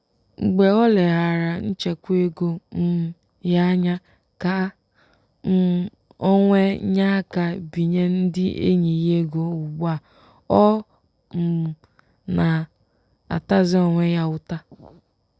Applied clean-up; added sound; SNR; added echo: none; none; none; none.